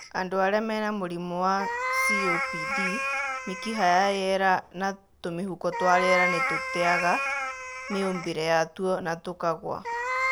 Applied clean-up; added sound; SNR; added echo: none; Meow; 4 dB; none.